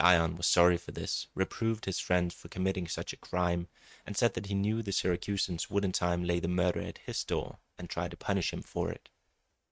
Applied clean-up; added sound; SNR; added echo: neural mask model RNNoise.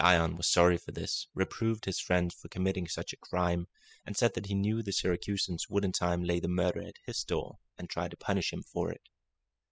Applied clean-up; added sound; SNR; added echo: classical method spectral subtraction.